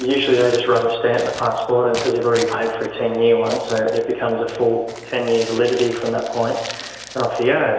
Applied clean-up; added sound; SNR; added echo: none; Crumpling, crinkling; 17 dB; reverberation time 1.5 s.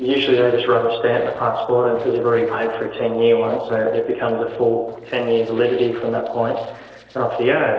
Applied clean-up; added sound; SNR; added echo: neural separator model SepFormer DNS4.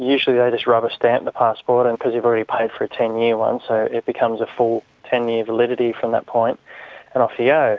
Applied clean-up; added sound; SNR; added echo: none; none; none; none.